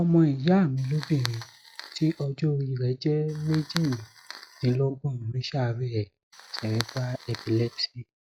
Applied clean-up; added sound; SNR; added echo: classical method log-MMSE.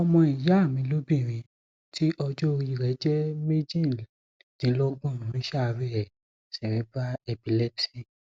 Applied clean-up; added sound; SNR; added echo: none; none; none; none.